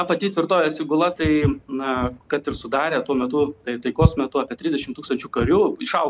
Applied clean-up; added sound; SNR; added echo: none; Walk, footsteps; 8 dB; none.